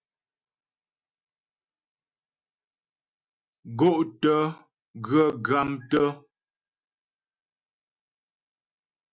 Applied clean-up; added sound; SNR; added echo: none; none; none; none.